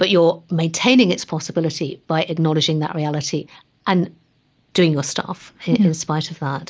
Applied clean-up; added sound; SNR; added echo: none; none; none; none.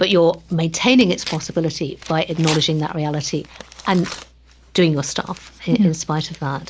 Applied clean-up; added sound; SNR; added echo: none; Tearing; 17 dB; none.